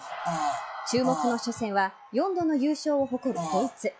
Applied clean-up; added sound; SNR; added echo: classical method log-MMSE.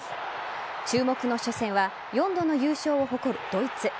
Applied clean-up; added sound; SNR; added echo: none; none; none; none.